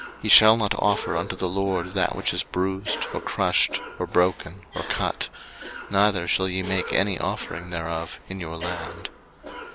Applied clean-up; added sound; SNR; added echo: none; Cough; 14 dB; none.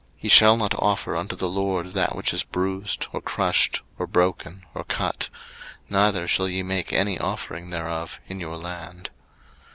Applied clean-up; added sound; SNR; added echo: none; none; none; none.